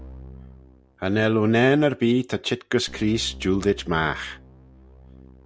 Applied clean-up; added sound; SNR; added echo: none; Keyboard (musical); 20 dB; none.